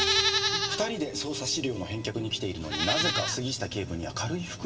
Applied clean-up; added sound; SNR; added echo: none; Livestock, farm animals, working animals; 1 dB; reverberation time 3.0 s.